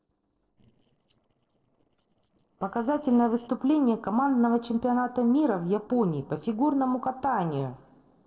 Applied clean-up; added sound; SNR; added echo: neural separator model SepFormer DNS4.